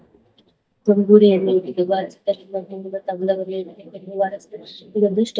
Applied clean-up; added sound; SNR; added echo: neural mask model DeepFilterNet 3.